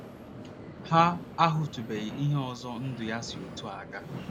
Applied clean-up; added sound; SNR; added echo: none; Subway, metro, underground; 12 dB; none.